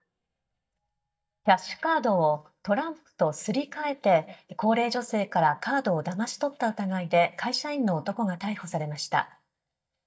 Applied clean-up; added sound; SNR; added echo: neural mask model DeepFilterNet 3.